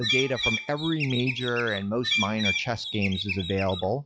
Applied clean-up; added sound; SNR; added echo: classical method log-MMSE.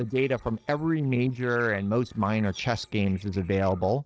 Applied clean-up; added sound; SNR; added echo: neural separator model SepFormer DNS4.